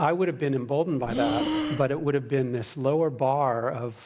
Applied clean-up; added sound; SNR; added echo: none; Breathing; 4 dB; none.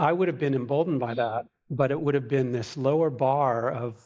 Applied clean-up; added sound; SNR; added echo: neural mask model Resemble Enhance denoiser.